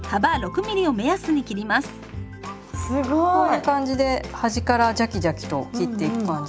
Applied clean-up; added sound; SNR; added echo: none; none; none; none.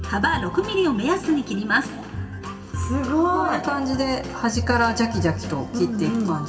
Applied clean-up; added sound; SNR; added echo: none; none; none; reverberation time 1.8 s.